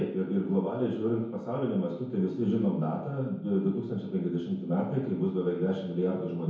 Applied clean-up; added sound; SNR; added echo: none; none; none; reverberation time 0.9 s.